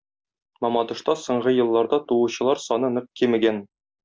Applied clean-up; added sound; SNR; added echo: none; none; none; none.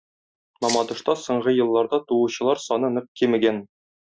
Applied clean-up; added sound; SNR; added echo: classical method Wiener filter.